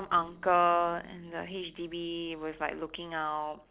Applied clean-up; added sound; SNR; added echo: neural separator model SepFormer DNS4.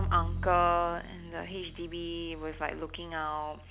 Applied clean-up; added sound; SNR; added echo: none; Bowed string instrument; 6 dB; none.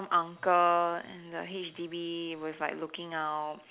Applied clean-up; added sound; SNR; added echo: none; none; none; none.